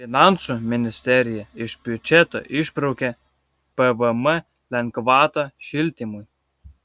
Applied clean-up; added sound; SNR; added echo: none; none; none; none.